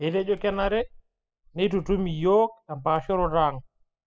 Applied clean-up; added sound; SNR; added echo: classical method spectral subtraction.